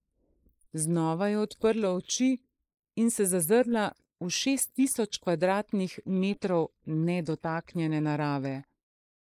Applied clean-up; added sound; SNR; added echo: neural mask model Resemble Enhance denoiser.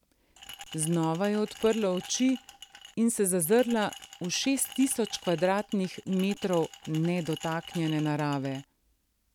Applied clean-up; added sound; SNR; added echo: none; Glass; 17 dB; none.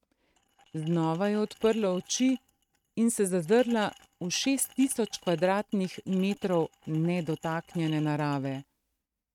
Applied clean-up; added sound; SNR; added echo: neural mask model RNNoise.